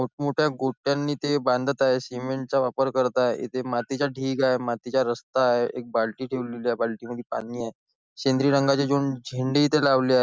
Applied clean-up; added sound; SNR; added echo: none; none; none; none.